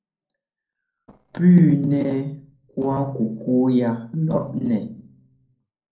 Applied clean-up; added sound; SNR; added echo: neural separator model SepFormer DNS4.